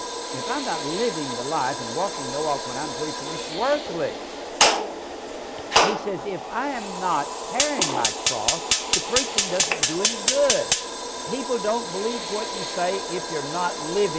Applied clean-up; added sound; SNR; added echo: none; Fire; -2 dB; none.